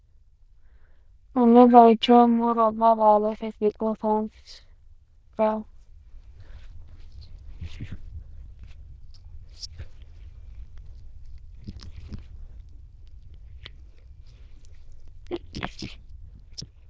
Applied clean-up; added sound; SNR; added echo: neural diffusion model UNIVERSE++.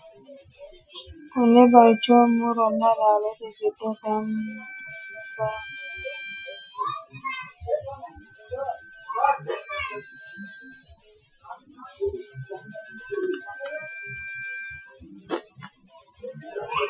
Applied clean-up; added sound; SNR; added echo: classical method Wiener filter.